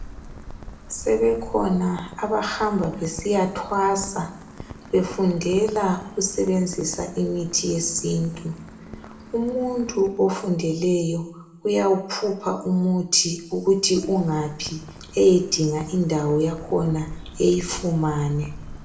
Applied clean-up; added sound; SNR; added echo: none; Rain; 17 dB; reverberation time 0.5 s.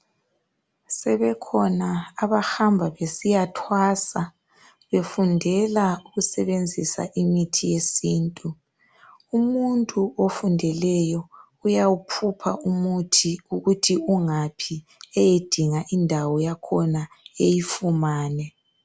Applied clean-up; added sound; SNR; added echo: none; none; none; none.